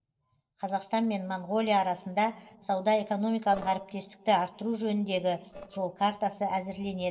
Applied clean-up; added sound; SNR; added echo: neural separator model SepFormer DNS4.